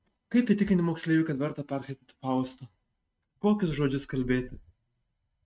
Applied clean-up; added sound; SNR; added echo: neural mask model RNNoise.